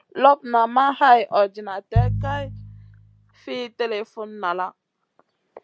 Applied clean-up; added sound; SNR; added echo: none; Piano; 4 dB; none.